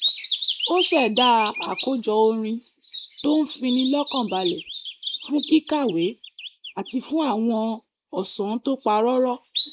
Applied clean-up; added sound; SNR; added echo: neural mask model Resemble Enhance denoiser.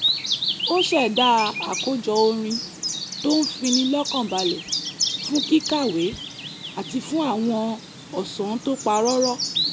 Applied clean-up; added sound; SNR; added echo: none; Bird vocalization, bird call, bird song; 4 dB; none.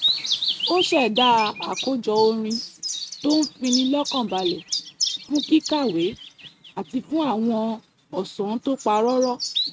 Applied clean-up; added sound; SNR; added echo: neural mask model RNNoise.